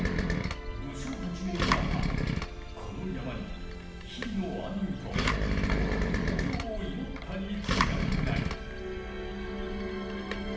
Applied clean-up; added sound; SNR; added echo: none; Engine; -5 dB; reverberation time 0.9 s.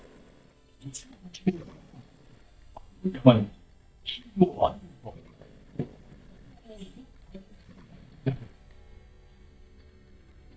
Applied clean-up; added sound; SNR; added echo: neural mask model DeepFilterNet 3.